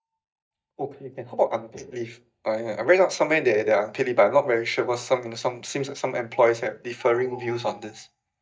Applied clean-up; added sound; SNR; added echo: neural mask model DeepFilterNet 3.